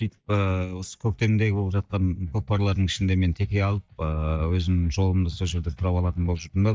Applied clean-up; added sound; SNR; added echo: neural mask model DeepFilterNet 3.